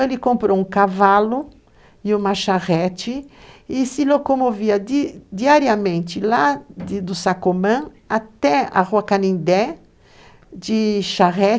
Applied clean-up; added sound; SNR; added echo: none; none; none; none.